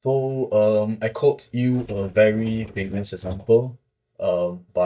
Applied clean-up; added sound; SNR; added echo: neural mask model DeepFilterNet 3.